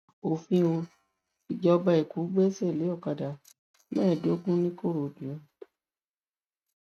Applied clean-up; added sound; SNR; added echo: neural mask model RNNoise.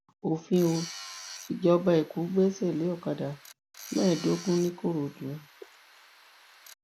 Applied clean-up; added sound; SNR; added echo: none; Tools; 17 dB; none.